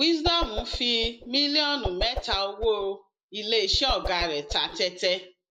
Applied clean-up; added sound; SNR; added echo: neural mask model Resemble Enhance denoiser.